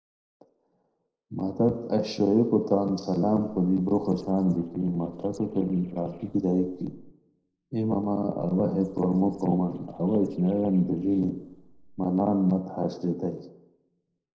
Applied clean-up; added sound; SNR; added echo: neural separator model SepFormer DNS4.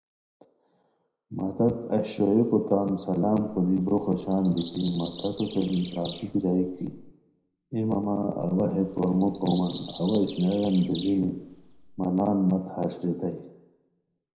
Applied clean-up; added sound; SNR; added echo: none; Bird vocalization, bird call, bird song; 15 dB; reverberation time 0.8 s.